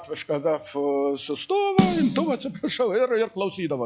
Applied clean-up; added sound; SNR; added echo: classical method log-MMSE.